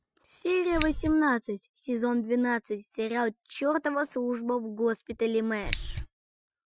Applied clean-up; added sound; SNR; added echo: classical method Wiener filter.